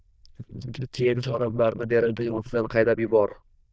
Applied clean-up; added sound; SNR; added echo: neural diffusion model UNIVERSE++.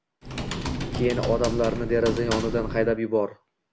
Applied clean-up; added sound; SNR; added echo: none; Computer keyboard; 5 dB; none.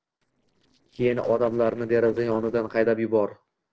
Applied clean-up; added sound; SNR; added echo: neural separator model SepFormer DNS4.